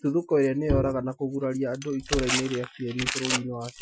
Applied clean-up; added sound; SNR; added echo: classical method Wiener filter.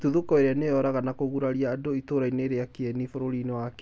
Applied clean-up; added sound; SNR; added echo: none; none; none; none.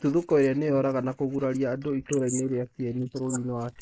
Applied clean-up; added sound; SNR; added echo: neural mask model Resemble Enhance denoiser.